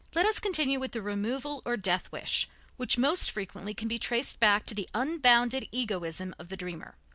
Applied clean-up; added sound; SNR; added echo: none; none; none; none.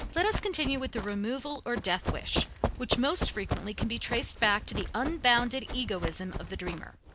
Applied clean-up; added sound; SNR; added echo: none; Run; 5 dB; none.